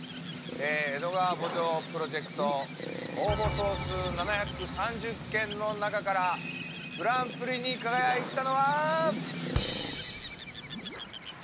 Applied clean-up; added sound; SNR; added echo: none; Bird; 10 dB; none.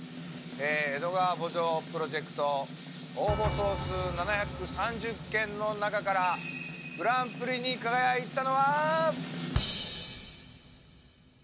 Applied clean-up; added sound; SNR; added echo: none; none; none; none.